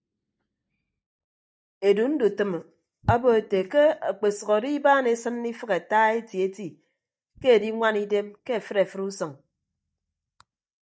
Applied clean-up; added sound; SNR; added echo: neural mask model DeepFilterNet 3.